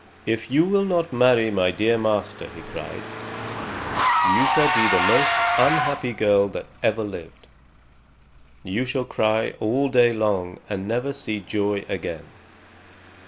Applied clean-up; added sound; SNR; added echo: none; Engine / Car; 4 dB; none.